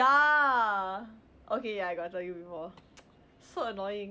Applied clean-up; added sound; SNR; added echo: none; none; none; none.